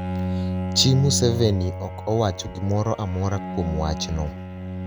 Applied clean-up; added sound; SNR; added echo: none; Bowed string instrument; 5 dB; none.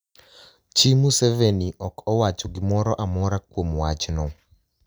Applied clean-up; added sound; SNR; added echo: none; none; none; none.